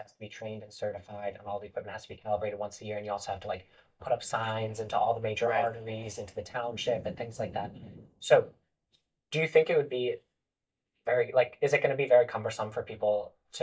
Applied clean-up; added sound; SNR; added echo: neural mask model DeepFilterNet 3.